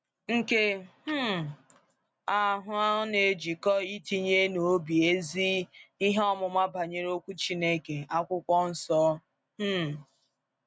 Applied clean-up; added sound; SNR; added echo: none; none; none; none.